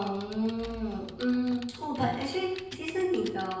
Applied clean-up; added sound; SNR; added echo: none; Typing; 17 dB; reverberation time 0.9 s.